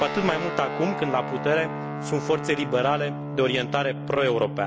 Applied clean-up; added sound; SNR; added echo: none; Guitar; 6 dB; none.